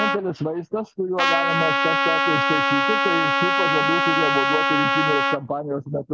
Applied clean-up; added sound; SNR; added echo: none; Trumpet; -4 dB; none.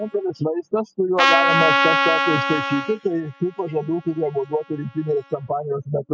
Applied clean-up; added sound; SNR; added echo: classical method spectral subtraction.